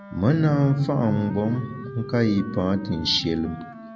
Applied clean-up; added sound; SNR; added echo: none; Wind instrument, woodwind instrument; 16 dB; none.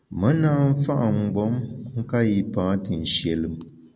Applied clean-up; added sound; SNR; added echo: none; none; none; none.